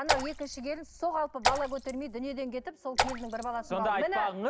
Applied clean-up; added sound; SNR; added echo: none; Raindrop / Splash, splatter; 3 dB; none.